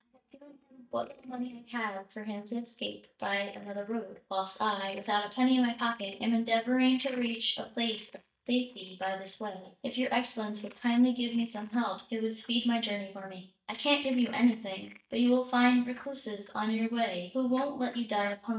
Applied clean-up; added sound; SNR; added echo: neural mask model DeepFilterNet 3.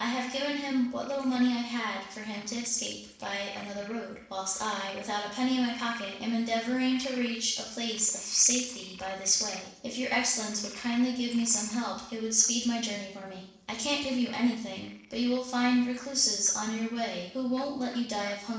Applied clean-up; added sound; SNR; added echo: neural separator model SepFormer DNS4.